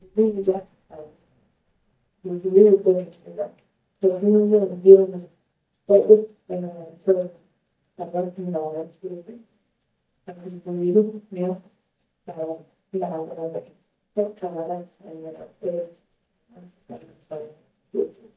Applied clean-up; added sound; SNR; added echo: neural mask model DeepFilterNet 3.